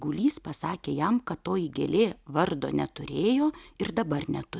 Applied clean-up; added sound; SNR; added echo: none; none; none; none.